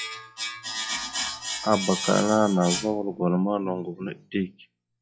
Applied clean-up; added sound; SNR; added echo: classical method log-MMSE.